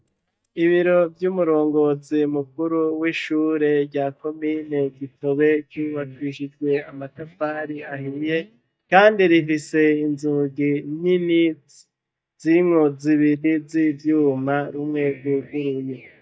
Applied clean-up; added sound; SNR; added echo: neural mask model DeepFilterNet 3.